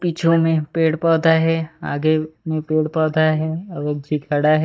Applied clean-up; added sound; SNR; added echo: neural mask model DeepFilterNet 3.